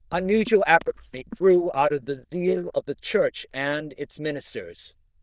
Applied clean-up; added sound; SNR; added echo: neural diffusion model UNIVERSE++.